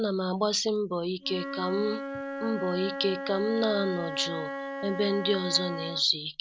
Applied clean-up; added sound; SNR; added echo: none; Wind instrument, woodwind instrument; 7 dB; none.